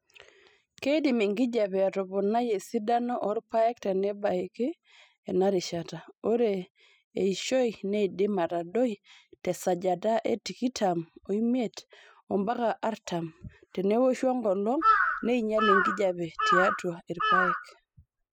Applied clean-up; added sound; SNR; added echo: classical method spectral subtraction.